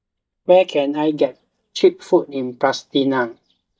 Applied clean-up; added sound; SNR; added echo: neural mask model DeepFilterNet 3.